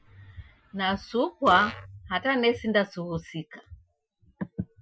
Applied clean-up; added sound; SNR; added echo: classical method Wiener filter.